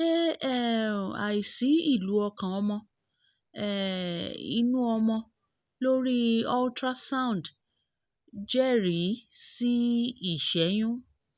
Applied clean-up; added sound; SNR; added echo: none; none; none; none.